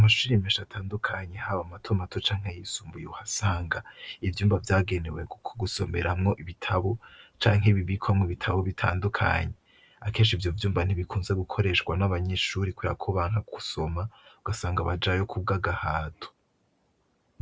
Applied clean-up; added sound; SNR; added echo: none; none; none; none.